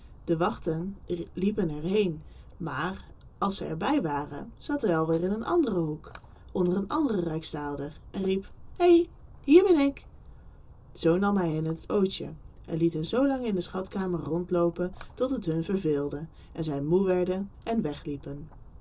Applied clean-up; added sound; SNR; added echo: none; Splash, splatter; 20 dB; reverberation time 0.2 s.